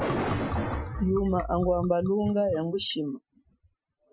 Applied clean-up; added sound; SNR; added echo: classical method Wiener filter.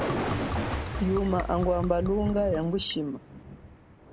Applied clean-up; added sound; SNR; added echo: none; Liquid + Thunder; 4 dB; none.